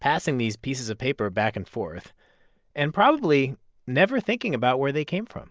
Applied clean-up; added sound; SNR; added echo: none; none; none; none.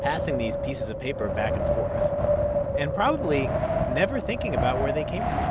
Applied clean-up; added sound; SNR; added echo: none; Wind; -4 dB; none.